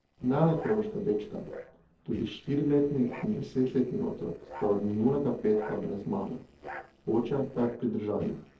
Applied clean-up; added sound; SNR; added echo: neural separator model SepFormer DNS4.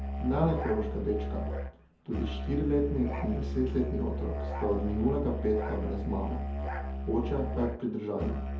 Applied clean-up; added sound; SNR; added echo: none; Musical instrument; 2 dB; reverberation time 0.5 s.